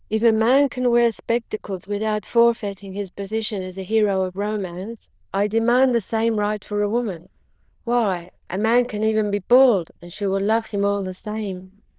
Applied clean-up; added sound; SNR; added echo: neural diffusion model UNIVERSE++.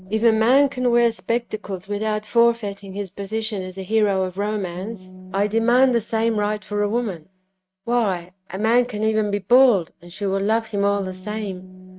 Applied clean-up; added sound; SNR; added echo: neural mask model RNNoise.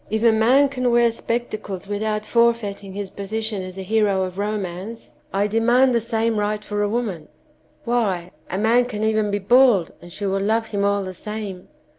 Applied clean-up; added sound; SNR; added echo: none; none; none; none.